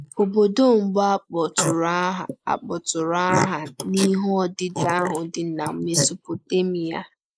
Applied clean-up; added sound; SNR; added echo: neural mask model Resemble Enhance denoiser.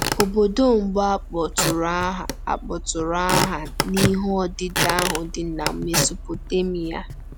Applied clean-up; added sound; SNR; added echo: none; Squeak / Wood; 4 dB; none.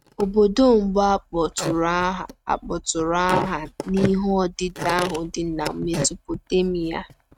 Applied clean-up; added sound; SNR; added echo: neural mask model RNNoise.